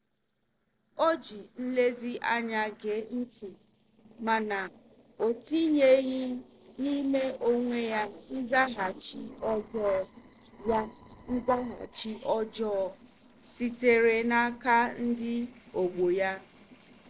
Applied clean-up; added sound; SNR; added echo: neural separator model SepFormer DNS4.